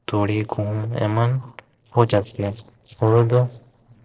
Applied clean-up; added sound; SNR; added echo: neural separator model SepFormer DNS4.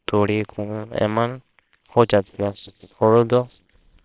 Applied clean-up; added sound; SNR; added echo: neural separator model SepFormer WHAMR!.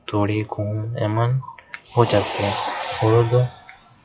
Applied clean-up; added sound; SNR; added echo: classical method WPE with log-MMSE.